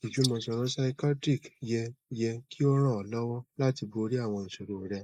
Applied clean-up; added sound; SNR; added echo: neural mask model Resemble Enhance denoiser.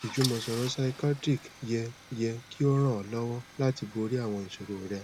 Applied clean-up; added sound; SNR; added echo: none; Idling / Engine starting / Car; 14 dB; none.